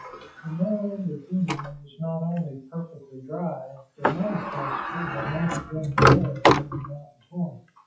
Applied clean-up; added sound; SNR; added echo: classical method WPE with log-MMSE.